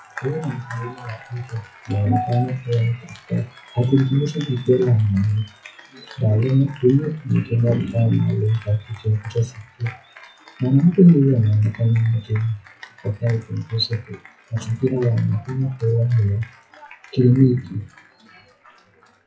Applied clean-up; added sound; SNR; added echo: classical method WPE with log-MMSE.